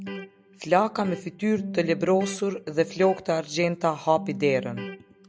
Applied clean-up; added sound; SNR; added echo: none; Electric guitar; 13 dB; none.